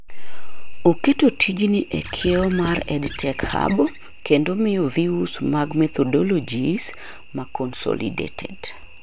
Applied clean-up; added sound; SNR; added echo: none; Squeak / Writing; 12 dB; none.